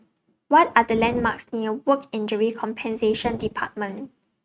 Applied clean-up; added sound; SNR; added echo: neural mask model RNNoise.